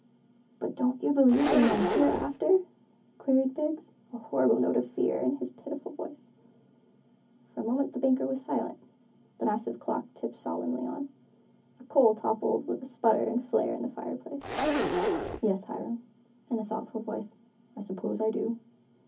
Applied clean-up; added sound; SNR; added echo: none; Zipper (clothing); 0 dB; reverberation time 0.3 s.